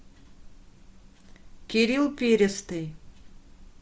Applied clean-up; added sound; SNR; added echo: none; none; none; none.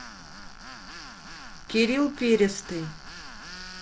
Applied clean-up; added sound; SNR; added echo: none; Tools; 15 dB; none.